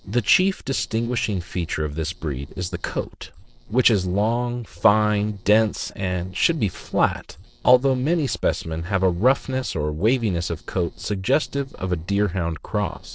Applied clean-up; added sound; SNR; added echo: neural separator model SepFormer DNS4.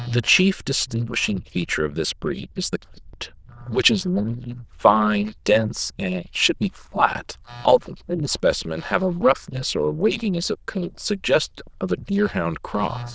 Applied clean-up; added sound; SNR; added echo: neural diffusion model UNIVERSE++.